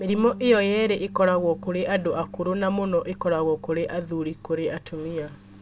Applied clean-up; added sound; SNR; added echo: none; Bass guitar; 17 dB; none.